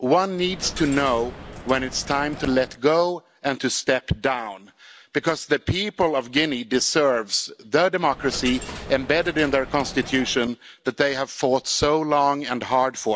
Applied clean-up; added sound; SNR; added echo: none; Coin (dropping); 14 dB; none.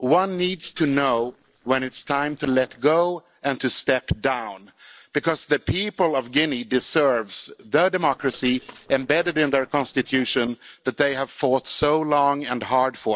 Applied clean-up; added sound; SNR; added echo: neural separator model SepFormer DNS4.